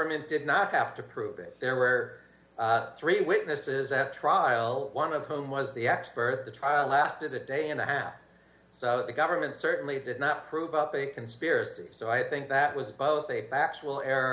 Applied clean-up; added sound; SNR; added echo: none; none; none; none.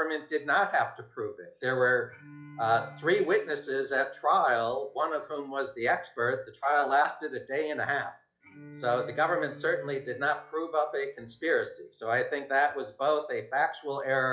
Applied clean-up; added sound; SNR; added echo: classical method log-MMSE.